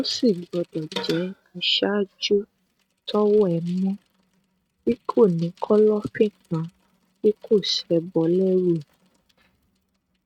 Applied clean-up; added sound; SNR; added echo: neural mask model RNNoise.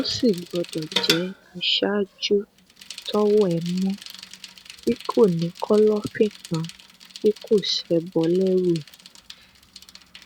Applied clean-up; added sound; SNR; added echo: none; Bicycle; 13 dB; none.